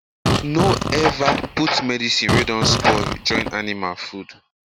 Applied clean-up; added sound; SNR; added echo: none; Door + Fart; -1 dB; none.